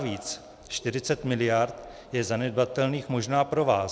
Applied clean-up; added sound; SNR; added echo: none; none; none; none.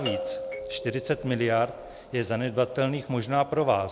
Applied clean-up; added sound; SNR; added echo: none; Doorbell; 9 dB; none.